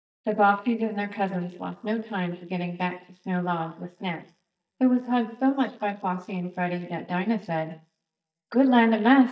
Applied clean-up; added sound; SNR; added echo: neural mask model DeepFilterNet 3.